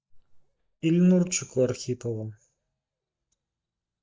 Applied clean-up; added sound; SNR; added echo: neural mask model DeepFilterNet 3.